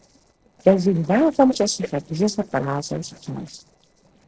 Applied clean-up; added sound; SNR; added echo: neural separator model SepFormer DNS4.